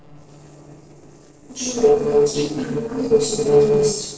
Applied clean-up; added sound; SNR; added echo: neural separator model SepFormer DNS4.